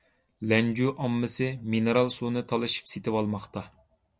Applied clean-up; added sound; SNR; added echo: none; none; none; none.